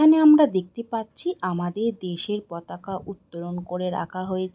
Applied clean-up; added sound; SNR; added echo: none; none; none; none.